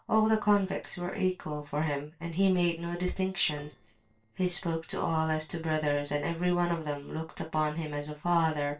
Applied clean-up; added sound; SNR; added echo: neural separator model SepFormer DNS4.